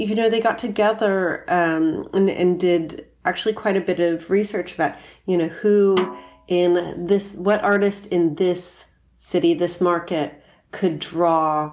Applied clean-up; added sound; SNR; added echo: none; Snare drum; 13 dB; none.